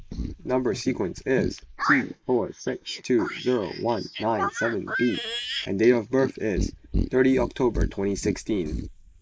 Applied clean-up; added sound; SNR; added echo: neural mask model Resemble Enhance denoiser.